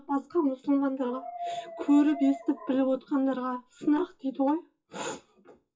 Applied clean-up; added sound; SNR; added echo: classical method WPE with log-MMSE.